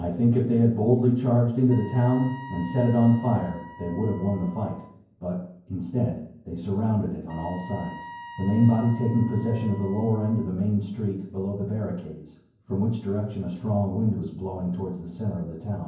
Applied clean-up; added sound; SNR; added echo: none; Wind instrument, woodwind instrument; 18 dB; reverberation time 0.9 s.